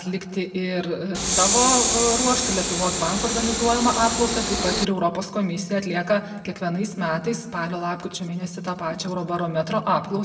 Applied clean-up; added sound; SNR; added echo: none; Train; -1 dB; reverberation time 1.2 s.